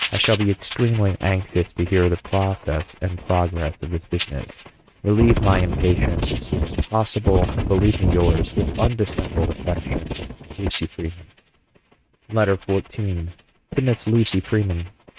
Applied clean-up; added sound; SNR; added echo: neural mask model RNNoise.